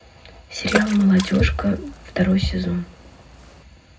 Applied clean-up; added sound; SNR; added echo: none; Water / Splash, splatter; 10 dB; reverberation time 0.3 s.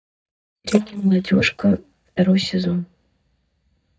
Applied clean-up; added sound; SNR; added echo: neural mask model DeepFilterNet 3.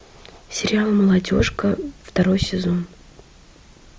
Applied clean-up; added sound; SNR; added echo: none; none; none; none.